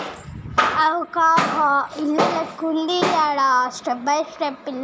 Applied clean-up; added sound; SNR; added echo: none; none; none; none.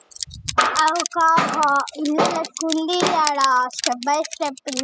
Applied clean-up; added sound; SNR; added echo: classical method spectral subtraction.